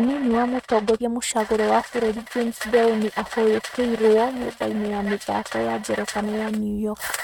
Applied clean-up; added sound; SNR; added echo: neural mask model RNNoise.